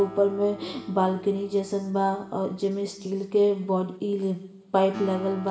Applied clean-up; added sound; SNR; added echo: none; Acoustic guitar; 18 dB; reverberation time 0.9 s.